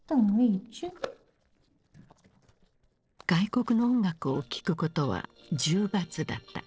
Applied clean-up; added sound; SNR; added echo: neural separator model SepFormer DNS4.